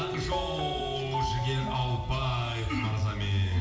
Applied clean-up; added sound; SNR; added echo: none; Piano; 8 dB; reverberation time 1.0 s.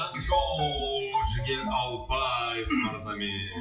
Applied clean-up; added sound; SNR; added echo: classical method WPE with log-MMSE.